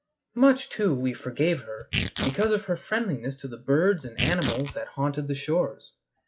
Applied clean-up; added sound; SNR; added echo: classical method log-MMSE.